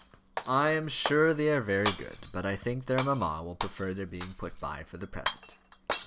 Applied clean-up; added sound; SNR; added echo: none; Shatter; 7 dB; none.